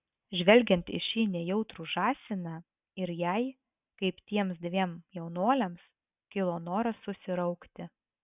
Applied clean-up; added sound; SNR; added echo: none; none; none; none.